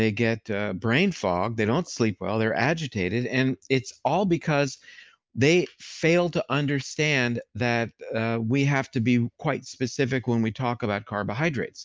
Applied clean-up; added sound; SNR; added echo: none; none; none; none.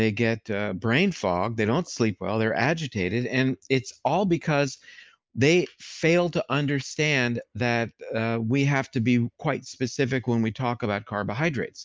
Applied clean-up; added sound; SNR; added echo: neural mask model Resemble Enhance denoiser.